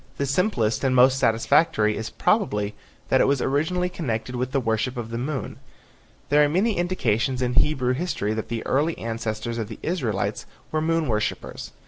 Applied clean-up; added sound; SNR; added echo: none; none; none; none.